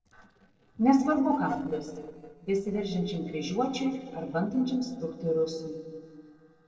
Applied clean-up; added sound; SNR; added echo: neural separator model SepFormer DNS4.